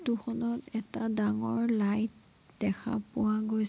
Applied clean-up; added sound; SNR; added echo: none; none; none; none.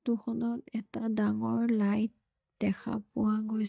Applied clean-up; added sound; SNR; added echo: neural mask model DeepFilterNet 3.